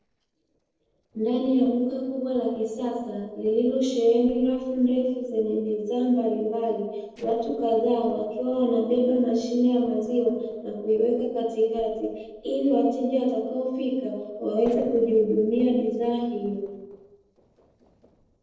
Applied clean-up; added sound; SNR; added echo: neural separator model SepFormer DNS4.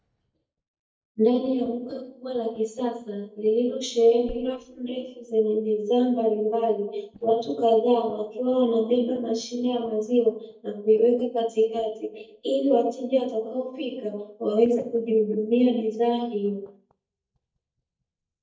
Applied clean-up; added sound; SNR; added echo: neural mask model DeepFilterNet 3.